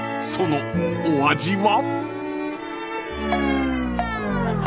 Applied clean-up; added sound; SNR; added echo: none; Bowed string instrument; 11 dB; none.